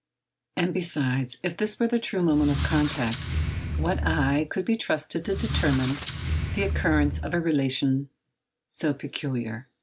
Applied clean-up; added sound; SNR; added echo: none; Squeak; -2 dB; none.